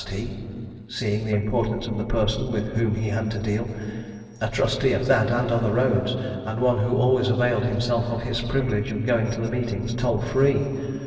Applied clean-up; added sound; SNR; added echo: neural separator model SepFormer DNS4.